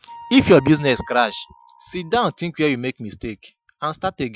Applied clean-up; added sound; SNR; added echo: classical method Wiener filter.